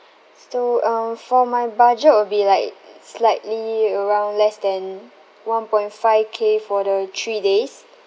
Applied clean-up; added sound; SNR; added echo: none; none; none; none.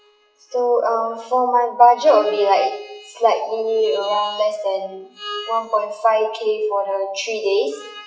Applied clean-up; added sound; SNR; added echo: classical method WPE with log-MMSE.